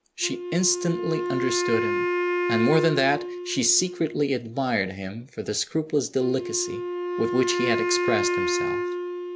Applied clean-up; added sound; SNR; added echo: none; Wind instrument, woodwind instrument; 2 dB; none.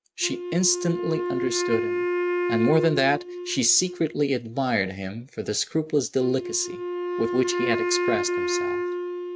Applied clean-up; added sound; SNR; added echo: neural mask model RNNoise.